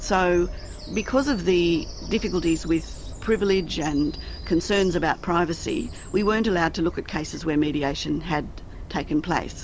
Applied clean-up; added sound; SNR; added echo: none; Bird vocalization, bird call, bird song; 12 dB; none.